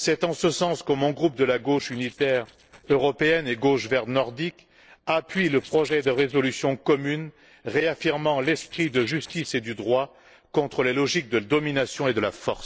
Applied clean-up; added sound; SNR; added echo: neural separator model SepFormer DNS4.